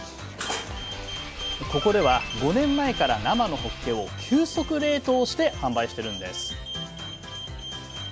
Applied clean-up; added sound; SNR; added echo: none; Engine / Car; 13 dB; none.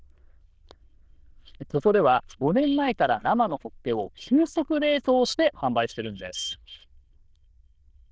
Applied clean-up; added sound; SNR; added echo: neural diffusion model UNIVERSE++.